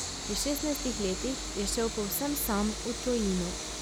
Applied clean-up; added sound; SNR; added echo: none; Train; 4 dB; none.